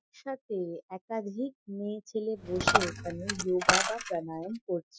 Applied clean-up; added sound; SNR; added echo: classical method Wiener filter.